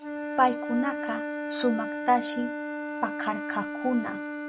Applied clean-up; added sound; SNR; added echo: none; Wind instrument, woodwind instrument; 4 dB; none.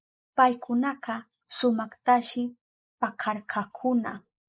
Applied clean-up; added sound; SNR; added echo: neural mask model Resemble Enhance denoiser.